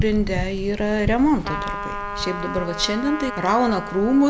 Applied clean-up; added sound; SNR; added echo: none; Trumpet; 11 dB; none.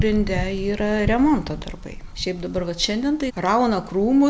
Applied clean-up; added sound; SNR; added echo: none; none; none; none.